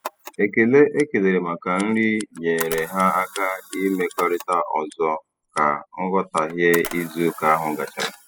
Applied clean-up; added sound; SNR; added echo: classical method spectral subtraction.